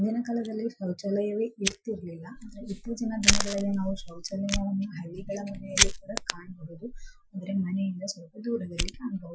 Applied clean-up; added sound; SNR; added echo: classical method Wiener filter.